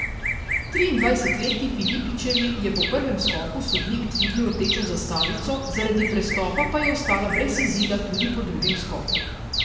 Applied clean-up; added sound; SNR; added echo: none; Bird vocalization, bird call, bird song; 1 dB; reverberation time 1.2 s.